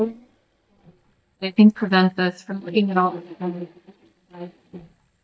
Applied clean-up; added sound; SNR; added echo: neural mask model DeepFilterNet 3.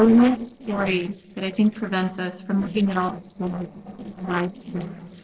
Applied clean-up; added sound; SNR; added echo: neural separator model SepFormer DNS4.